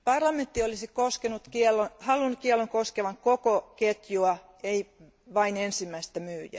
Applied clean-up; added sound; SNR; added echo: none; none; none; none.